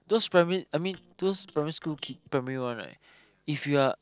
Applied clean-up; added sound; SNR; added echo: neural separator model SepFormer DNS4.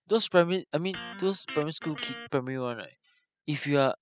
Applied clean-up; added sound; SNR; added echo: classical method spectral subtraction.